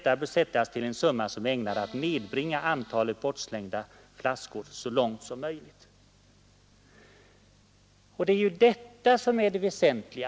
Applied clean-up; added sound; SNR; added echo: none; Accordion; 20 dB; none.